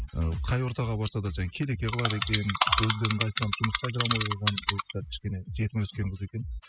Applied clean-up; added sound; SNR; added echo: classical method spectral subtraction.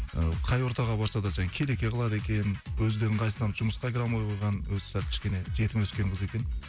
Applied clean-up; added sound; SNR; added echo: none; none; none; none.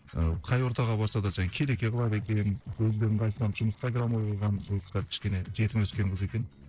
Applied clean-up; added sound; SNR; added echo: neural separator model SepFormer DNS4.